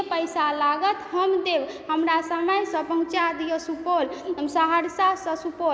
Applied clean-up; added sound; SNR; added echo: none; none; none; none.